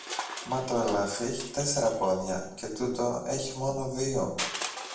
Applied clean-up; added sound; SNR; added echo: none; Crushing; 10 dB; reverberation time 0.6 s.